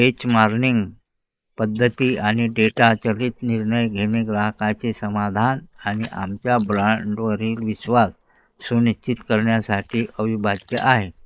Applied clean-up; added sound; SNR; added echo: neural mask model Resemble Enhance denoiser.